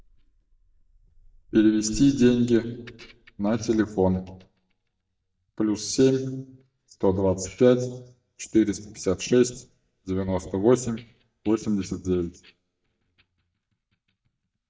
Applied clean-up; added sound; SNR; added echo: neural mask model DeepFilterNet 3.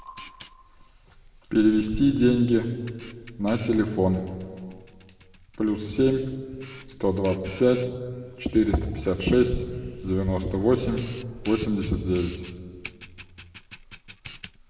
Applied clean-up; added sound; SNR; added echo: none; Camera; 16 dB; reverberation time 1.7 s.